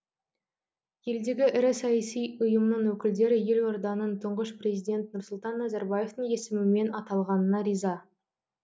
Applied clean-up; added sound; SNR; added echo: none; none; none; none.